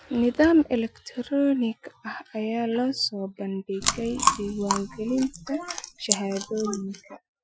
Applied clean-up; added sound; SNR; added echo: classical method Wiener filter.